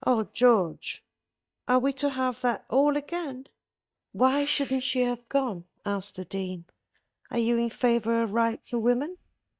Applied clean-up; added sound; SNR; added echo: neural mask model DeepFilterNet 3.